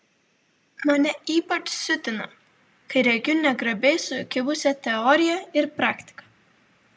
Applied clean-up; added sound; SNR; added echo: none; none; none; none.